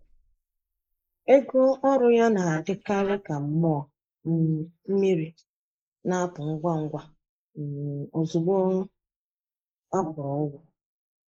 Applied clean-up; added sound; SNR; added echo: neural mask model Resemble Enhance denoiser.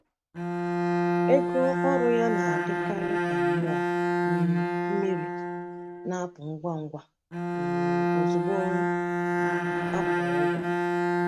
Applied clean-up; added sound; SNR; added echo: neural mask model RNNoise.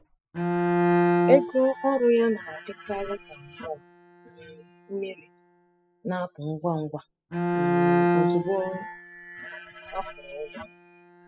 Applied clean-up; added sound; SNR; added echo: classical method spectral subtraction.